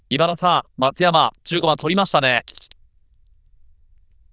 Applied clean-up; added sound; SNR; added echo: neural diffusion model UNIVERSE++.